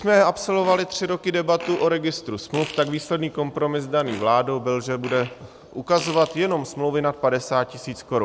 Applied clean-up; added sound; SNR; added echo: none; Fart; 18 dB; none.